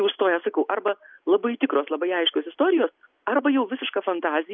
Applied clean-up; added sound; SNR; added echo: none; none; none; none.